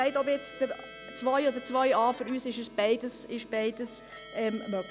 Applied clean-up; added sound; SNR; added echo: none; Keyboard (musical); 16 dB; none.